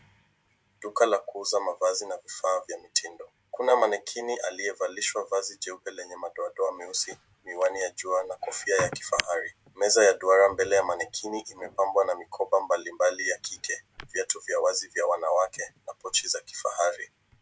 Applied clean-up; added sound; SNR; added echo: none; none; none; none.